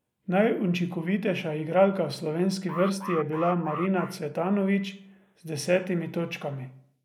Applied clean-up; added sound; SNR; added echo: neural mask model Resemble Enhance denoiser.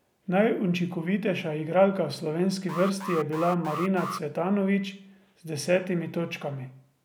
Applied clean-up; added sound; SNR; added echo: none; Alarm; 9 dB; none.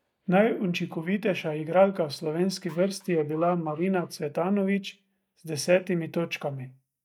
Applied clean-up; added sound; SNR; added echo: neural mask model DeepFilterNet 3.